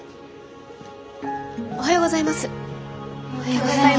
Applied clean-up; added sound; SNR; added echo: none; none; none; none.